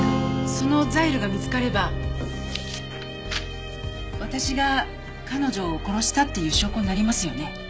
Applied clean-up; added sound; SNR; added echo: none; Strum; 7 dB; none.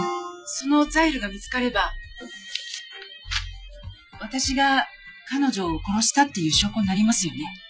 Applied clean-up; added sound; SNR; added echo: classical method Wiener filter.